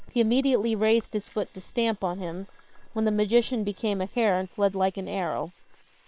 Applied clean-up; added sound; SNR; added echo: neural separator model SepFormer WHAM!.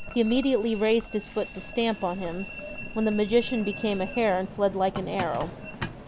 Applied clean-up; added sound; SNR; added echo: none; Boiling + Train; 12 dB; none.